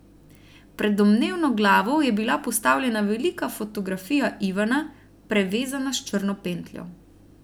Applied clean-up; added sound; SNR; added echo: none; none; none; none.